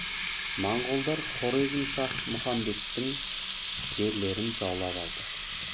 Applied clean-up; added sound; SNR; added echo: none; Water tap, faucet; -3 dB; none.